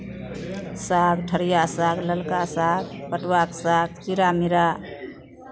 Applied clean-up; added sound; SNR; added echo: none; none; none; none.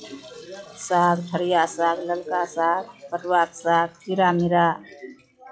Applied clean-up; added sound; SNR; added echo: classical method log-MMSE.